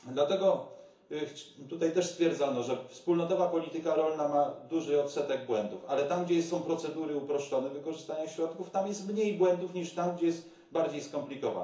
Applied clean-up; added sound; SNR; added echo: none; none; none; reverberation time 0.7 s.